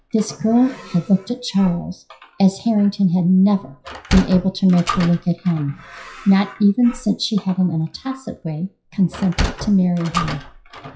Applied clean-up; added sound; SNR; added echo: classical method WPE with log-MMSE.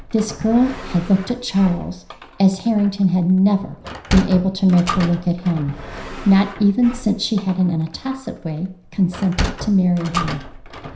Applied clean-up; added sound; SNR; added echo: none; Sliding door; 11 dB; reverberation time 0.5 s.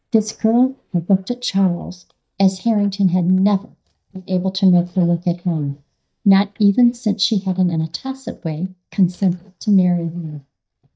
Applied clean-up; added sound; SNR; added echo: neural mask model DeepFilterNet 3.